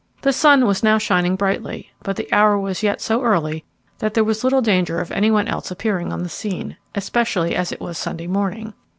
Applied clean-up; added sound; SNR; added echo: none; none; none; none.